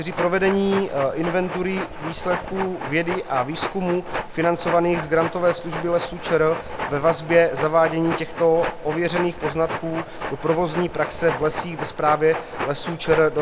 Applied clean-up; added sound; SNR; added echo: none; Train; 8 dB; none.